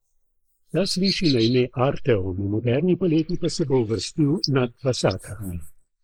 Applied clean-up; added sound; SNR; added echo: neural mask model Resemble Enhance denoiser.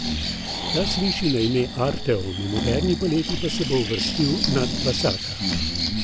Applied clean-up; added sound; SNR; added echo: none; Breathing + Bird; 1 dB; none.